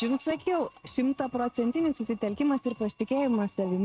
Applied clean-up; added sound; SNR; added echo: neural mask model RNNoise.